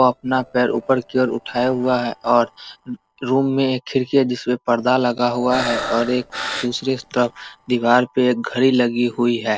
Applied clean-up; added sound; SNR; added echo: neural separator model SepFormer DNS4.